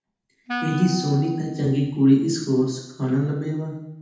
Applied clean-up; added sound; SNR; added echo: none; Wind instrument, woodwind instrument; 12 dB; reverberation time 0.8 s.